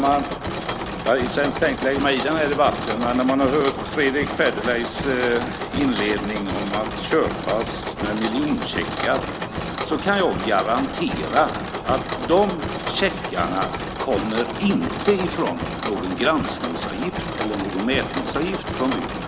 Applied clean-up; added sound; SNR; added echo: none; Mechanisms; 5 dB; none.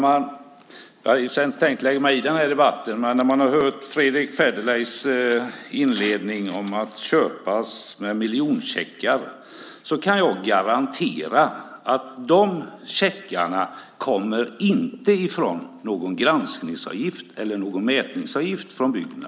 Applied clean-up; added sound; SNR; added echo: none; none; none; none.